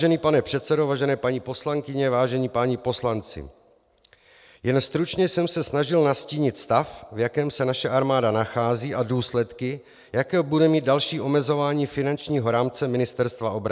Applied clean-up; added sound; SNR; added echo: none; none; none; none.